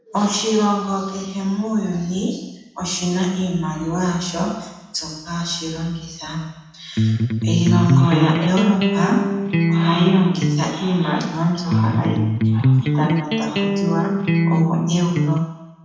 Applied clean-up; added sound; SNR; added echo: none; Electric guitar; -3 dB; reverberation time 1.0 s.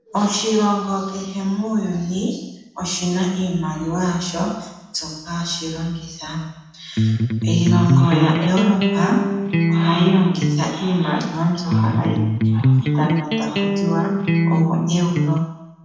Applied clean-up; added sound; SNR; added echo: neural separator model SepFormer DNS4.